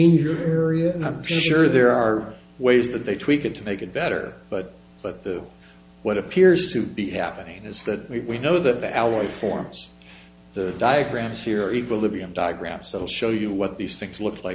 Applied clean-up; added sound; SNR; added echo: none; none; none; none.